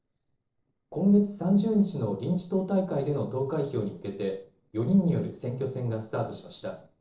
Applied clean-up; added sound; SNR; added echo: neural separator model SepFormer DNS4.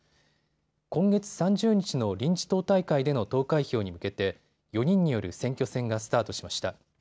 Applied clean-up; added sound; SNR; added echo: none; none; none; none.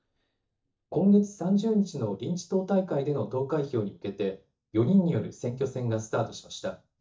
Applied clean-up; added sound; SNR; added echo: neural mask model DeepFilterNet 3.